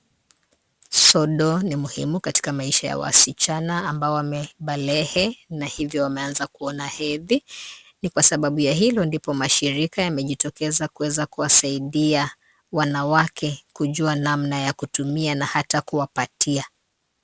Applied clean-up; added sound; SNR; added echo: none; none; none; none.